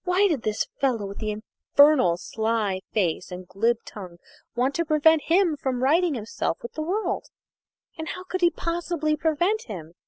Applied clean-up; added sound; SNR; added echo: none; none; none; none.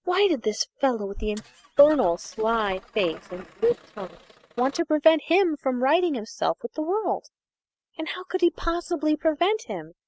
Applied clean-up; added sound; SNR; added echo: neural mask model RNNoise.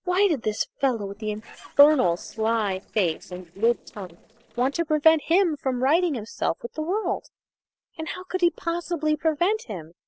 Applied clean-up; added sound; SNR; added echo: neural separator model SepFormer DNS4.